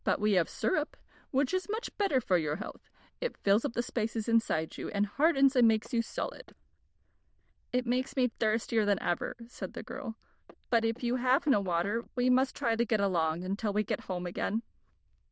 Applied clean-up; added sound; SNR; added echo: neural diffusion model UNIVERSE++.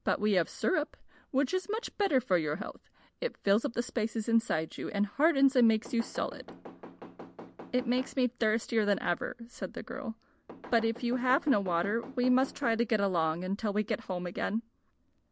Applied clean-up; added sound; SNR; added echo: none; Knock / Wood; 17 dB; none.